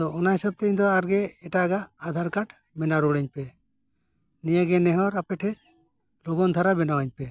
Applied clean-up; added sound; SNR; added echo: none; none; none; none.